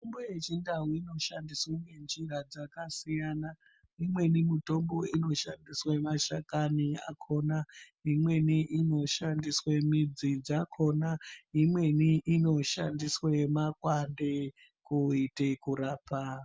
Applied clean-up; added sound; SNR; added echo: none; none; none; none.